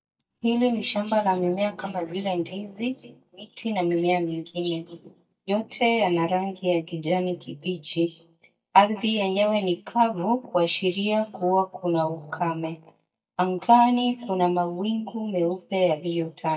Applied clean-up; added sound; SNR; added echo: neural mask model DeepFilterNet 3.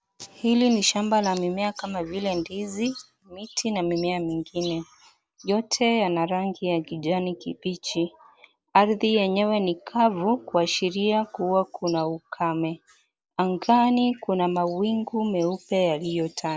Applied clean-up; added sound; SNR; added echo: none; none; none; none.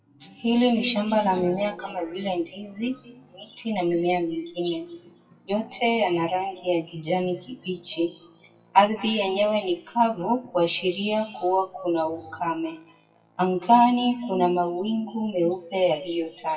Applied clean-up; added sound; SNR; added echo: classical method WPE with log-MMSE.